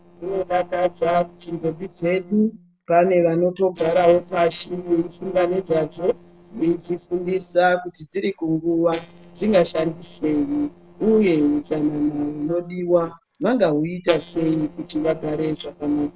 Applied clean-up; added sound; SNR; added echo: neural separator model SepFormer DNS4.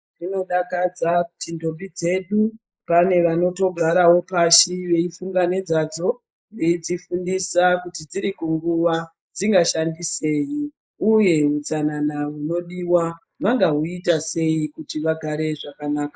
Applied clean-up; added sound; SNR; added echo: neural mask model Resemble Enhance denoiser.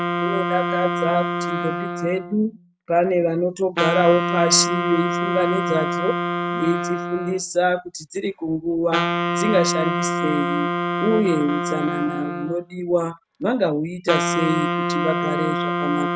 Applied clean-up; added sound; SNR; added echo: neural mask model RNNoise.